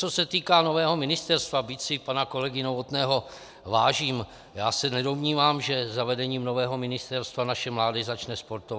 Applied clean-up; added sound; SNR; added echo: none; none; none; none.